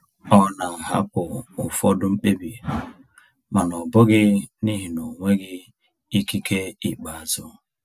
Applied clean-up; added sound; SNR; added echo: none; none; none; none.